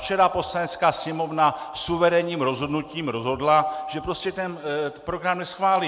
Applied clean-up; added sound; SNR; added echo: none; none; none; none.